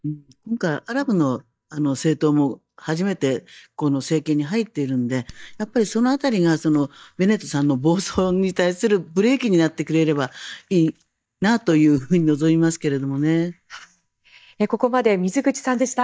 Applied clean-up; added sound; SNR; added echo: neural mask model DeepFilterNet 3.